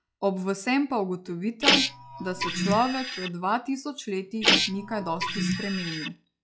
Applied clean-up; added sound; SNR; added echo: classical method log-MMSE.